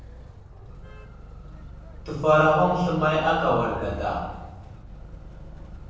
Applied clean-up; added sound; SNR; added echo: none; Motor vehicle (road); 14 dB; reverberation time 1.1 s.